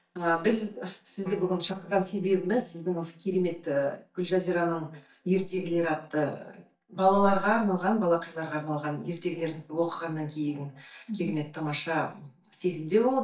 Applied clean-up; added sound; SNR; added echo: neural mask model DeepFilterNet 3.